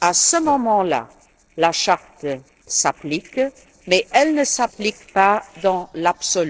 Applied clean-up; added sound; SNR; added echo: neural separator model SepFormer DNS4.